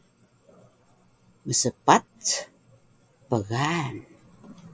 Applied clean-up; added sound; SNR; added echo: none; none; none; none.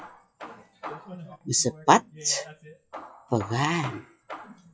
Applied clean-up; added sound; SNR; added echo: classical method log-MMSE.